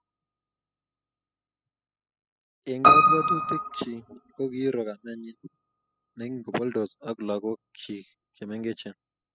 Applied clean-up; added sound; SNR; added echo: classical method spectral subtraction.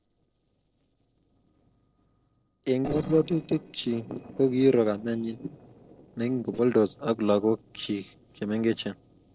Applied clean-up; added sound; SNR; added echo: neural separator model SepFormer DNS4.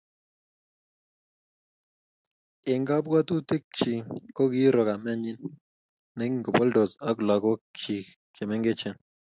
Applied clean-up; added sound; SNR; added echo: none; none; none; none.